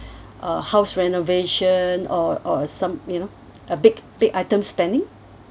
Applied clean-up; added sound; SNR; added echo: none; none; none; none.